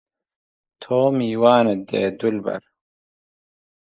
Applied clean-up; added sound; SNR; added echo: neural mask model Resemble Enhance denoiser.